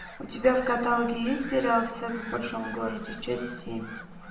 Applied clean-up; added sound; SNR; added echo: none; Gull, seagull / Bird vocalization, bird call, bird song; 16 dB; reverberation time 0.7 s.